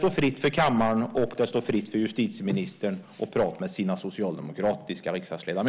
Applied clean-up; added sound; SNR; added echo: none; none; none; none.